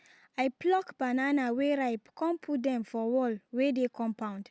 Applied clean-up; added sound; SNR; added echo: none; none; none; none.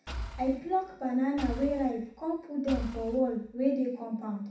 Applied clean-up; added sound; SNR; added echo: none; Engine / Car; 10 dB; reverberation time 0.7 s.